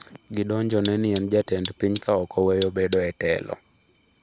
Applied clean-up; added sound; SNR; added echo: none; Cutlery, silverware; 16 dB; none.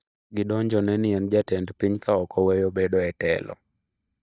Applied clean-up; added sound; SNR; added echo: neural mask model DeepFilterNet 3.